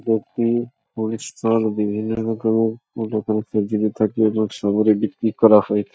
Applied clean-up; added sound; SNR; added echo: neural mask model DeepFilterNet 3.